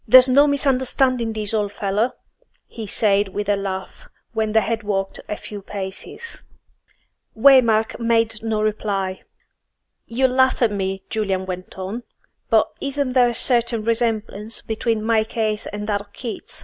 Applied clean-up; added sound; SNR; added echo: none; none; none; none.